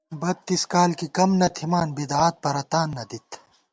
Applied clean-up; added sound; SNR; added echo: none; none; none; none.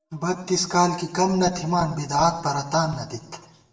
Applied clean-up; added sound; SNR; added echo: none; none; none; reverberation time 0.8 s.